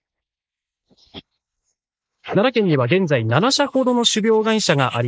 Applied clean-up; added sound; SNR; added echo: neural mask model Resemble Enhance denoiser.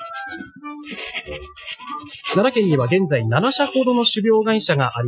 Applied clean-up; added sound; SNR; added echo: classical method Wiener filter.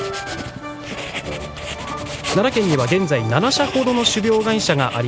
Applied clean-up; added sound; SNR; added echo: none; Writing; 10 dB; none.